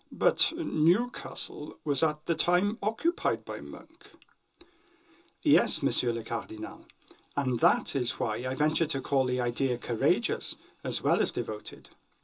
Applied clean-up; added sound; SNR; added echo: none; none; none; reverberation time 0.2 s.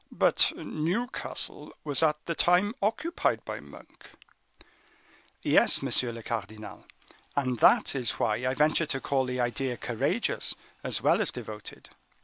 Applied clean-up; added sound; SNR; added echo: none; none; none; none.